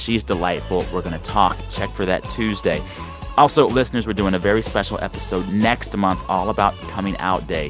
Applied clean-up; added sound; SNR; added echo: none; none; none; none.